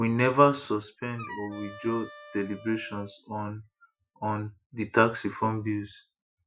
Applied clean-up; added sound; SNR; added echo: classical method Wiener filter.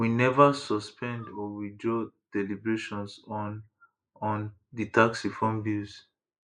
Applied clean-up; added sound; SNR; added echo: neural mask model Resemble Enhance denoiser.